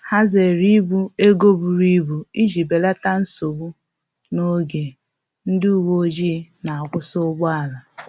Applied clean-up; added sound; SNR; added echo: none; none; none; none.